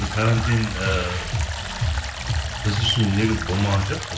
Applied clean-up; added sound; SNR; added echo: none; Stream; 10 dB; reverberation time 0.7 s.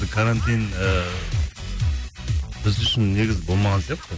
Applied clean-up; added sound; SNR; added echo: none; none; none; none.